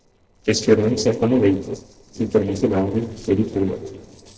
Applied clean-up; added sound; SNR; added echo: neural separator model SepFormer DNS4.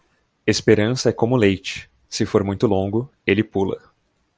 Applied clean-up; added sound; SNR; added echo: none; none; none; none.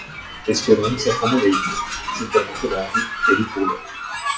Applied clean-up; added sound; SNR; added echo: classical method WPE with log-MMSE.